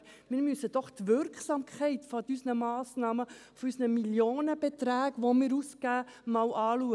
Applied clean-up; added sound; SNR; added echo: none; none; none; none.